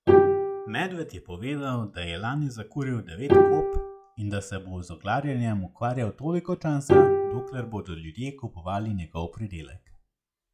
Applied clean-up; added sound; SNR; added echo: classical method log-MMSE.